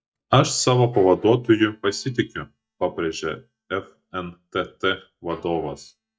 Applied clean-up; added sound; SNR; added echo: neural mask model DeepFilterNet 3.